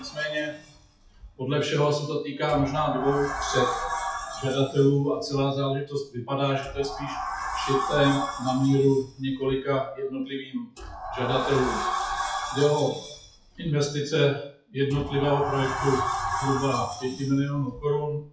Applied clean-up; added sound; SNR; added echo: classical method WPE with log-MMSE.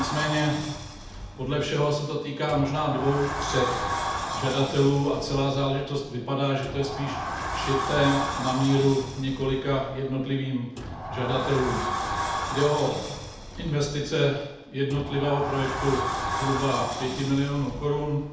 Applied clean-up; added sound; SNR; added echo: none; Sliding door; 6 dB; reverberation time 0.8 s.